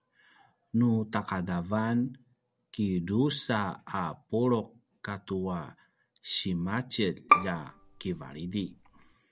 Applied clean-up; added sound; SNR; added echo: none; Bowed string instrument; -1 dB; none.